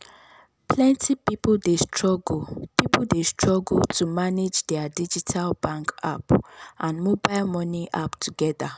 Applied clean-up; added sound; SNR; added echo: none; Walk, footsteps; 11 dB; none.